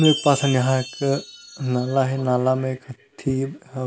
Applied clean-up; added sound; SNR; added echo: none; Chime; 13 dB; none.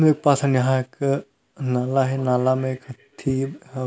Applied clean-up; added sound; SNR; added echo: none; none; none; none.